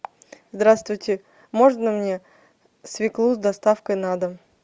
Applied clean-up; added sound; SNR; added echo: none; none; none; none.